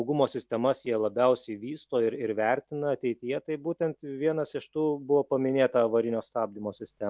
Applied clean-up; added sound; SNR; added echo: none; none; none; none.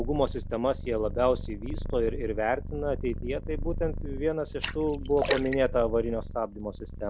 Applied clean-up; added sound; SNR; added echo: none; Purr + Splash, splatter; 5 dB; none.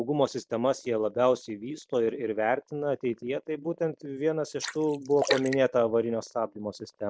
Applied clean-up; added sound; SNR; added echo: neural mask model Resemble Enhance denoiser.